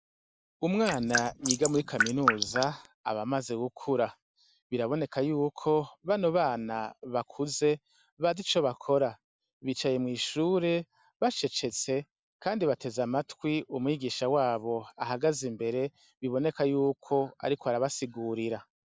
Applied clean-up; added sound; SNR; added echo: neural mask model Resemble Enhance denoiser.